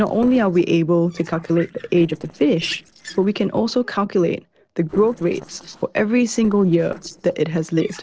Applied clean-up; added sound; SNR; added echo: neural separator model SepFormer DNS4.